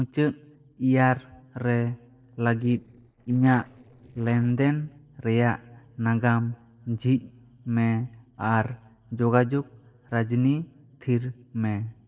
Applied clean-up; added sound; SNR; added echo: neural separator model SepFormer DNS4.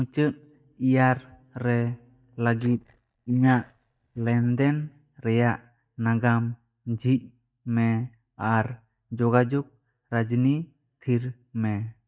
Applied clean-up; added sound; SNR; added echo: neural mask model DeepFilterNet 3.